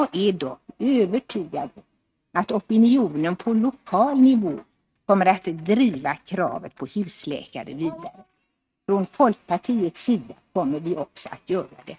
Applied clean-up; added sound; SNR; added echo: neural mask model RNNoise.